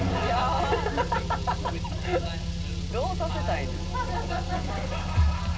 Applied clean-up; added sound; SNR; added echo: none; Car; 1 dB; reverberation time 0.2 s.